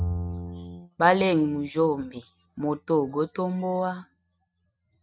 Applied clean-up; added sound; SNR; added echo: neural mask model RNNoise.